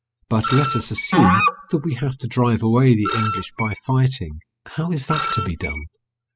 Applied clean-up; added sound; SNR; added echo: classical method spectral subtraction.